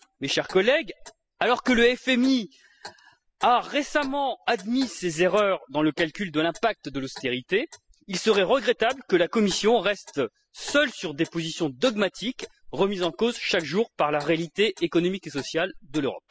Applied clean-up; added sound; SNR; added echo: classical method spectral subtraction.